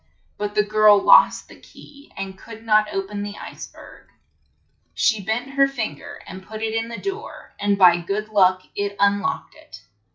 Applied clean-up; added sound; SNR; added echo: classical method log-MMSE.